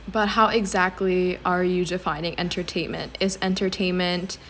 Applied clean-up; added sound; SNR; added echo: none; none; none; none.